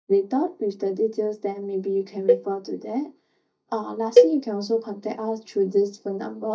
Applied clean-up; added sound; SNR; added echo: neural mask model DeepFilterNet 3.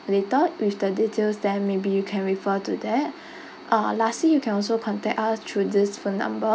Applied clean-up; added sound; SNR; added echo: none; none; none; none.